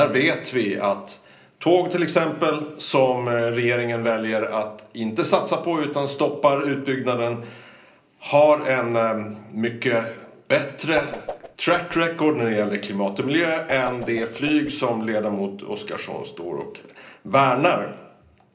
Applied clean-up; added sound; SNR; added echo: neural separator model SepFormer DNS4.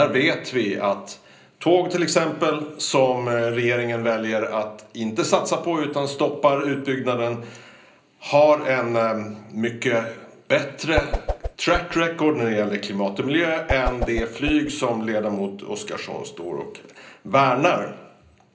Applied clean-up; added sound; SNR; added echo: none; Whoosh, swoosh, swish; 6 dB; reverberation time 0.5 s.